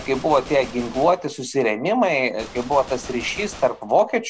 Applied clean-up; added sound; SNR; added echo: none; Gunshot, gunfire; 18 dB; none.